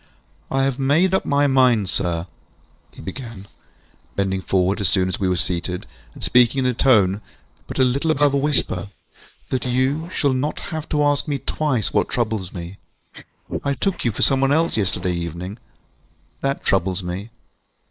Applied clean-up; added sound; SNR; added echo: neural mask model Resemble Enhance denoiser.